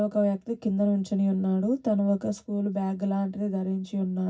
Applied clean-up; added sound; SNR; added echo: none; none; none; reverberation time 0.4 s.